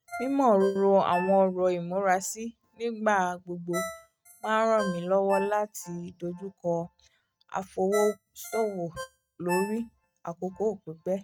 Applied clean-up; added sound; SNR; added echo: neural mask model RNNoise.